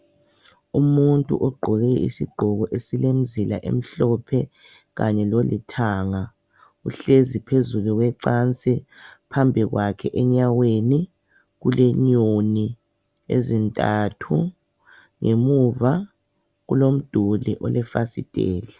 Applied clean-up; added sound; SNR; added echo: none; none; none; none.